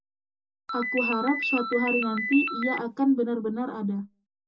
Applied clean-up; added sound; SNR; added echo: none; Ringtone; 2 dB; reverberation time 0.2 s.